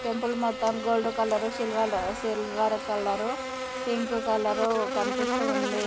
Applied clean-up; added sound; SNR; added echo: none; Buzz; 4 dB; none.